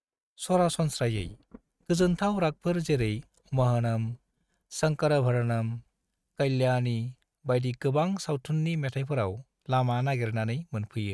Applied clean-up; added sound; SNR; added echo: neural mask model RNNoise.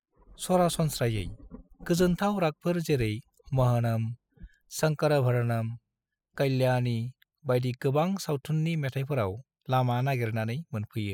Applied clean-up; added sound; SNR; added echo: classical method spectral subtraction.